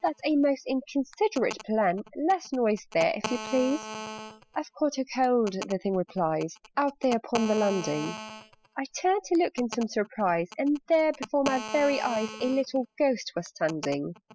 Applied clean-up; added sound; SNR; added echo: classical method spectral subtraction.